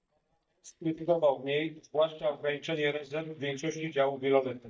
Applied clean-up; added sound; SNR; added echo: neural mask model DeepFilterNet 3.